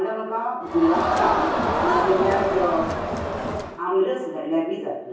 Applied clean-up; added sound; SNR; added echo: none; Crowd; 0 dB; reverberation time 0.6 s.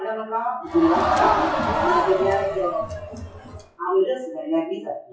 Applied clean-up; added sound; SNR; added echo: classical method WPE with log-MMSE.